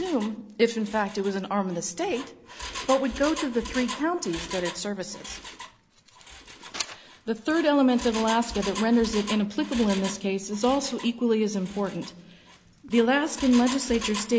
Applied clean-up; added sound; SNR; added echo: none; Engine; 13 dB; none.